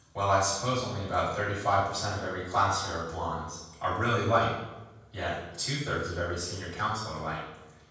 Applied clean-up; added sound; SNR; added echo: none; none; none; reverberation time 1.2 s.